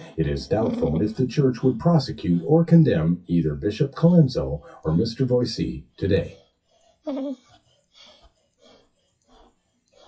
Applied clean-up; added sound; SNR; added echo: classical method WPE with log-MMSE.